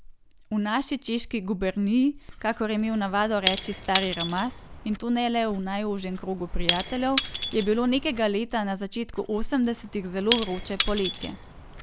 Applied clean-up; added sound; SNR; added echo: none; Shatter / Crushing; 7 dB; none.